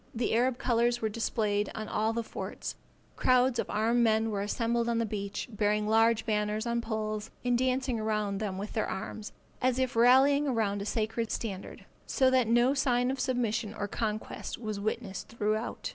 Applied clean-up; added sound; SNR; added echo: none; none; none; none.